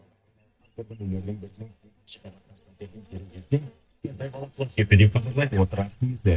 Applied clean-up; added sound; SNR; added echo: neural mask model DeepFilterNet 3.